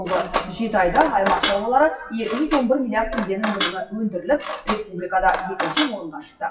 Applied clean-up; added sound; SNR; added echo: classical method WPE with log-MMSE.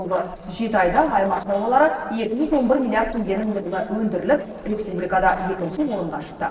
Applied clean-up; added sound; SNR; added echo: neural separator model SepFormer DNS4.